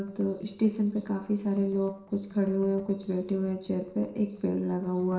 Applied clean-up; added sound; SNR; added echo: neural separator model SepFormer DNS4.